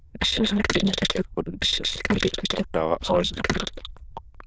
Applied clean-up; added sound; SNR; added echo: neural diffusion model UNIVERSE++.